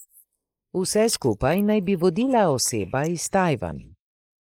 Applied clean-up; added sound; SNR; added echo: neural mask model Resemble Enhance denoiser.